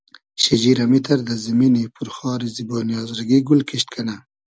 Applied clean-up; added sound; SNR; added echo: none; none; none; none.